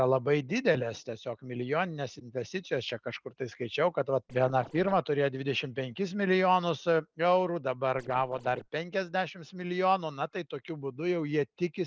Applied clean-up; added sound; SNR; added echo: neural separator model SepFormer DNS4.